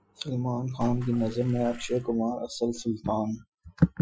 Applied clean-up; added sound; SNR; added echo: classical method Wiener filter.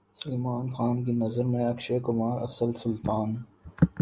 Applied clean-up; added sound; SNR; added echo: none; none; none; none.